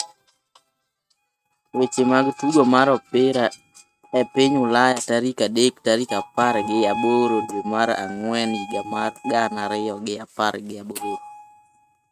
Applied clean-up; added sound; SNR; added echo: neural mask model RNNoise.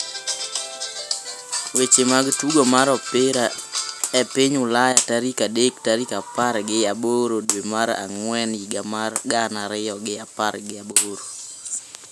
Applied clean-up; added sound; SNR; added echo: none; none; none; none.